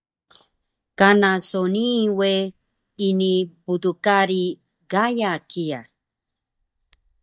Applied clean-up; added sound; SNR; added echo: neural mask model DeepFilterNet 3.